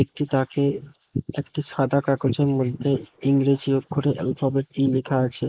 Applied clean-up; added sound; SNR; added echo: neural mask model Resemble Enhance denoiser.